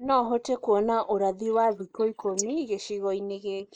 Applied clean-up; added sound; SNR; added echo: neural mask model Resemble Enhance denoiser.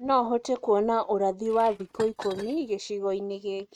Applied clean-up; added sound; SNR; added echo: neural mask model RNNoise.